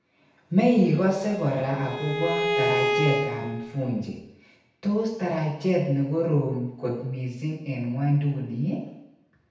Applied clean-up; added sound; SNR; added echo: none; Bowed string instrument; 3 dB; reverberation time 0.8 s.